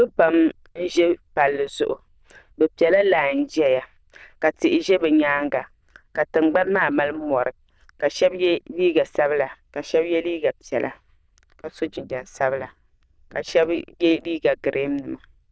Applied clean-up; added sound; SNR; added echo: neural diffusion model UNIVERSE++.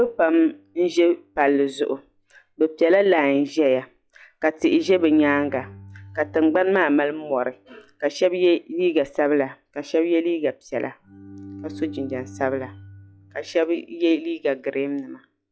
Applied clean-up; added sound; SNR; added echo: classical method log-MMSE.